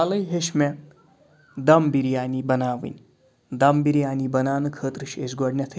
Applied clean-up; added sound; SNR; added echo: none; none; none; none.